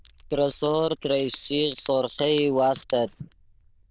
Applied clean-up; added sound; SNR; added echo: neural diffusion model UNIVERSE++.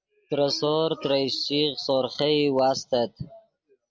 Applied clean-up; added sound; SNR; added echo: none; none; none; none.